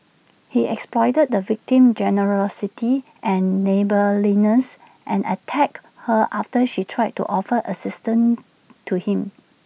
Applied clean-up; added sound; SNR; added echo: none; none; none; none.